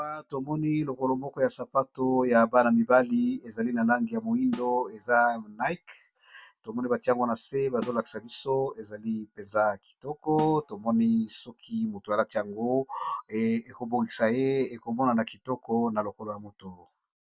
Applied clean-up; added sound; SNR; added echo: none; Snare drum; 20 dB; none.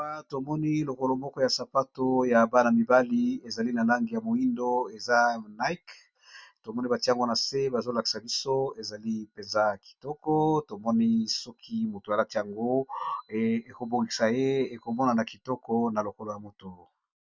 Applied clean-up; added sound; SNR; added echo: none; none; none; none.